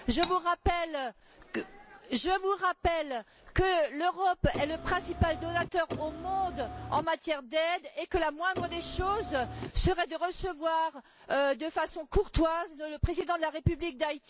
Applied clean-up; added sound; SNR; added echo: none; Car + Cutlery, silverware; 9 dB; none.